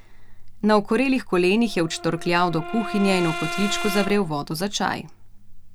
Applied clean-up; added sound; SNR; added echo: none; Brass instrument; 10 dB; none.